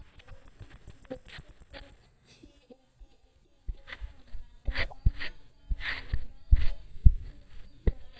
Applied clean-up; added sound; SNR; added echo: neural mask model DeepFilterNet 3.